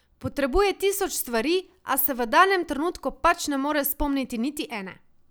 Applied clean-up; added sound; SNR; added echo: none; none; none; none.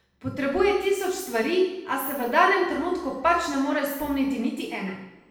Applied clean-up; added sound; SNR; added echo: none; none; none; reverberation time 0.9 s.